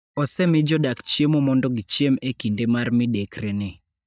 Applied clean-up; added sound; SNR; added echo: neural mask model DeepFilterNet 3.